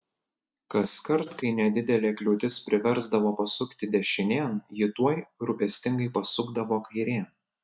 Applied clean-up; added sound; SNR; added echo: none; none; none; none.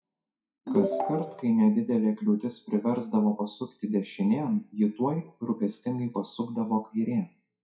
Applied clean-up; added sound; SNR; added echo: classical method WPE with log-MMSE.